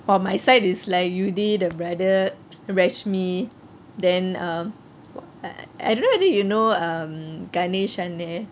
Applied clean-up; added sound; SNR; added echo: none; none; none; none.